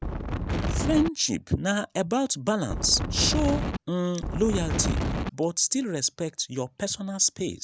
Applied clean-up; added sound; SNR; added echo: none; Wind; 0 dB; none.